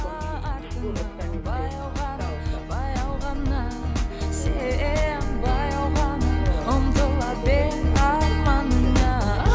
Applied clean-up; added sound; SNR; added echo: none; Wind instrument, woodwind instrument + Subway, metro, underground; 16 dB; none.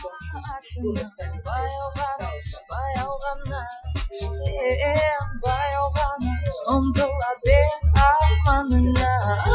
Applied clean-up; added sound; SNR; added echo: classical method Wiener filter.